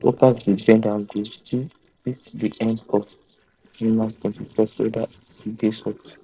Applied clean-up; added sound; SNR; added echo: neural separator model SepFormer DNS4.